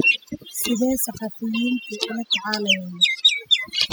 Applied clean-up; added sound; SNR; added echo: classical method spectral subtraction.